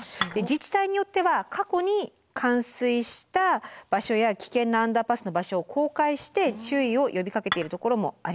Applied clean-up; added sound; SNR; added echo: none; Dishes, pots, and pans / Chink, clink; 7 dB; none.